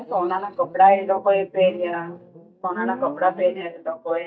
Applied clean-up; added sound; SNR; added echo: neural mask model DeepFilterNet 3.